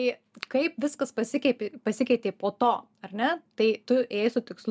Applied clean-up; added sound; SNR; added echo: none; none; none; none.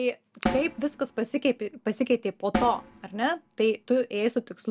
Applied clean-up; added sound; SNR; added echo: none; Snare drum; 9 dB; none.